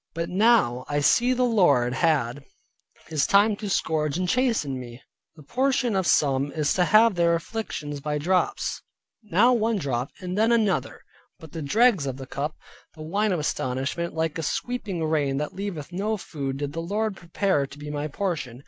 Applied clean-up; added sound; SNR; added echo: none; none; none; none.